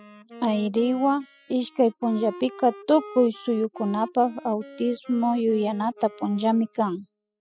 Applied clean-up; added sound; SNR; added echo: classical method spectral subtraction.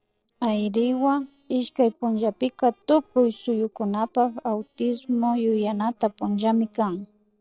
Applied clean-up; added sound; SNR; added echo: neural separator model SepFormer DNS4.